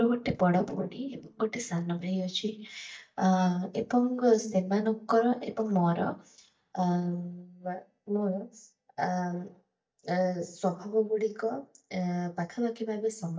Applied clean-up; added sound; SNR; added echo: neural mask model DeepFilterNet 3.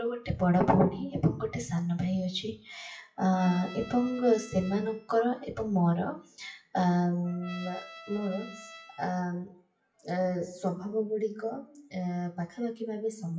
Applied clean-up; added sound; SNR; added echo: classical method WPE with log-MMSE.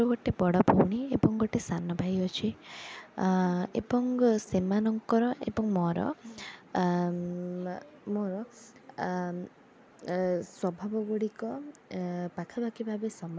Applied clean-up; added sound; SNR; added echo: none; none; none; none.